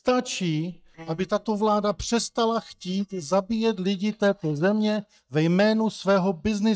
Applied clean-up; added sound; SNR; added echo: neural mask model DeepFilterNet 3.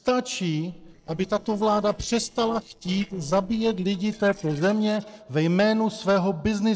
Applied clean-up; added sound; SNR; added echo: neural separator model SepFormer DNS4.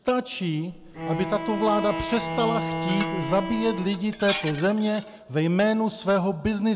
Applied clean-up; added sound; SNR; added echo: none; Bowed string instrument + Dishes, pots, and pans; 6 dB; none.